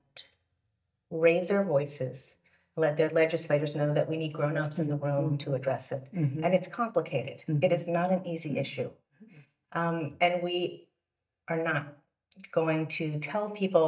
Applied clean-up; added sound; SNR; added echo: neural mask model DeepFilterNet 3.